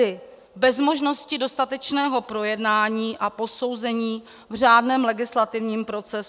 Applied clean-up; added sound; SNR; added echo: none; none; none; none.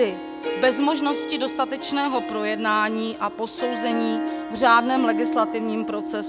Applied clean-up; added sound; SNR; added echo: none; Harp; 5 dB; none.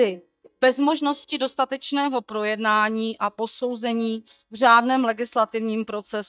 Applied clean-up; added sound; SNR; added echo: neural mask model DeepFilterNet 3.